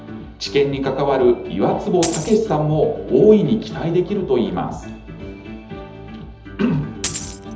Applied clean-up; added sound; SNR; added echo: none; Coin (dropping); 9 dB; reverberation time 1.2 s.